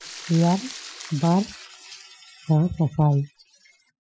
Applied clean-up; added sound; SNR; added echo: classical method Wiener filter.